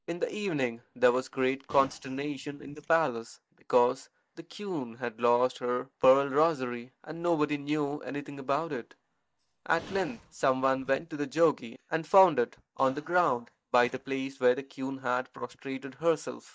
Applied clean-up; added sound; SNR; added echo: neural mask model DeepFilterNet 3.